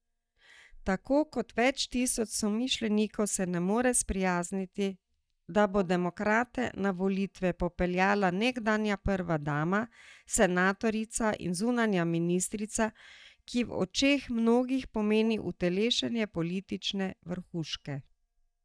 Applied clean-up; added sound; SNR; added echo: neural mask model DeepFilterNet 3.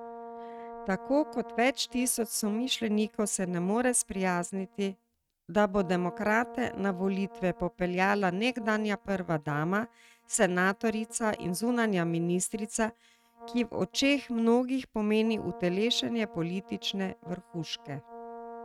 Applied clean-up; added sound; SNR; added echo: neural mask model RNNoise.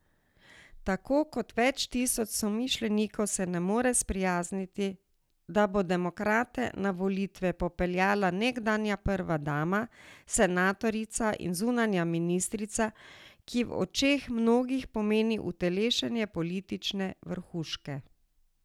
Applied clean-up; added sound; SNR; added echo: none; none; none; none.